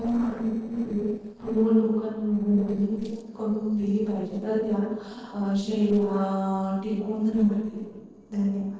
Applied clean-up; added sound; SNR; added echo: neural separator model SepFormer DNS4.